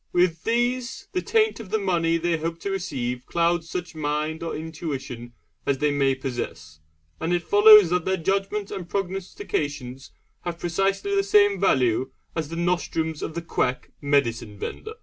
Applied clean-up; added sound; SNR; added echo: none; none; none; none.